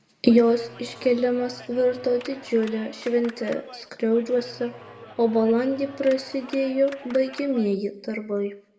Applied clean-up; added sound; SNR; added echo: none; Clapping; 20 dB; reverberation time 0.6 s.